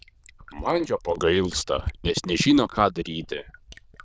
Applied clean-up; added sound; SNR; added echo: neural diffusion model UNIVERSE++.